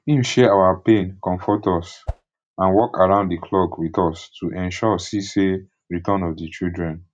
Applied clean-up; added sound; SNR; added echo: neural mask model RNNoise.